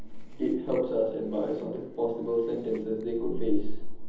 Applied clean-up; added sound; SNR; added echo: none; Chewing, mastication; 0 dB; reverberation time 0.8 s.